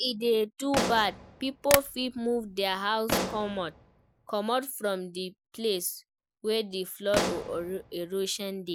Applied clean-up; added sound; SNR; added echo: none; Tap + Explosion; 4 dB; none.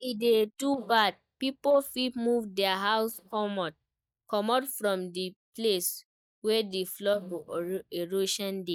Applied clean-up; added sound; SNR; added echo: neural mask model DeepFilterNet 3.